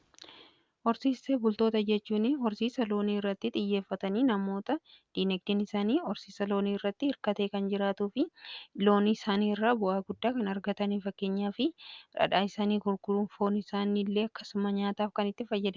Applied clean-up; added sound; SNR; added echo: none; none; none; none.